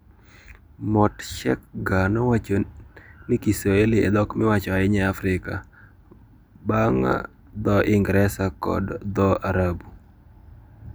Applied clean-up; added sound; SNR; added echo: none; none; none; none.